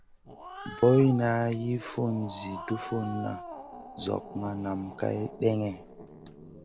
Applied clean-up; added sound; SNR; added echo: none; Growling; 14 dB; none.